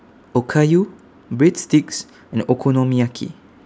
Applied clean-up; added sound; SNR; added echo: none; none; none; none.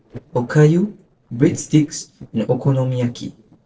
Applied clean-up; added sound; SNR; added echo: neural separator model SepFormer DNS4.